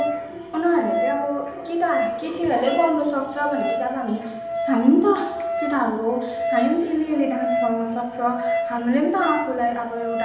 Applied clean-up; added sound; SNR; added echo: none; Wind instrument, woodwind instrument; 5 dB; reverberation time 0.8 s.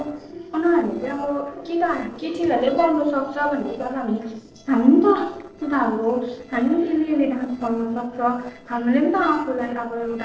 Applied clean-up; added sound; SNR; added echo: neural separator model SepFormer DNS4.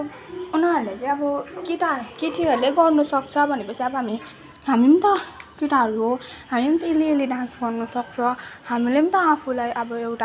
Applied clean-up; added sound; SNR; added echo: none; none; none; none.